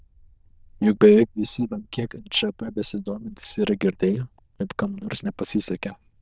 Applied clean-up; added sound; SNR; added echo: neural diffusion model UNIVERSE++.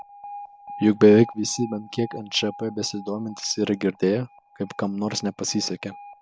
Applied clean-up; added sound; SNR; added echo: none; Alarm; 19 dB; none.